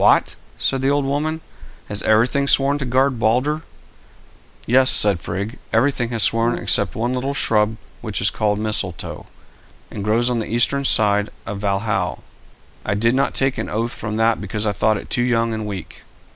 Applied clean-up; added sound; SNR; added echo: none; Brass instrument; 13 dB; none.